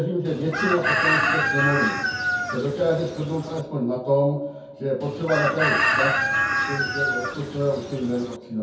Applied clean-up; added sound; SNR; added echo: none; Chicken, rooster; -1 dB; reverberation time 0.6 s.